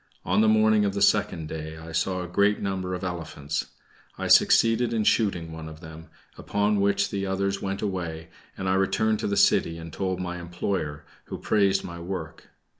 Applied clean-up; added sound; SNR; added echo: none; none; none; none.